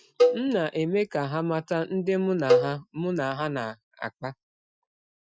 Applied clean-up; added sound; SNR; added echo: classical method Wiener filter.